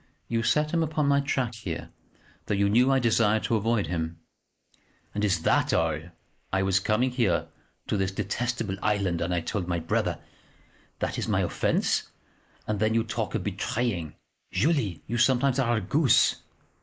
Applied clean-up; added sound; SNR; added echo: neural mask model Resemble Enhance denoiser.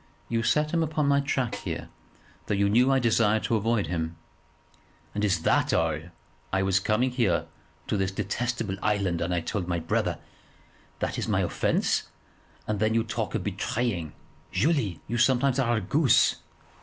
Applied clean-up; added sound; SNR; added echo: none; Snare drum; 16 dB; none.